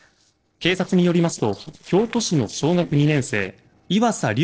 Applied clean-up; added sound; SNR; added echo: neural separator model SepFormer DNS4.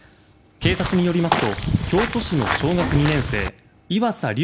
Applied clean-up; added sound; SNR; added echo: none; Walk, footsteps / Bird vocalization, bird call, bird song; 2 dB; none.